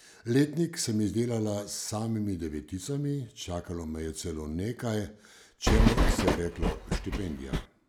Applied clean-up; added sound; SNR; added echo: none; Train; -5 dB; none.